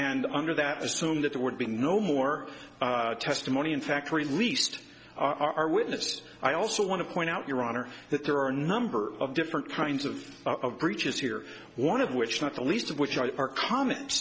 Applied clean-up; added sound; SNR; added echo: none; none; none; none.